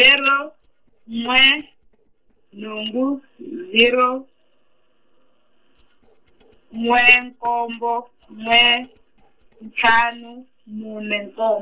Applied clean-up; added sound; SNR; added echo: neural separator model SepFormer DNS4.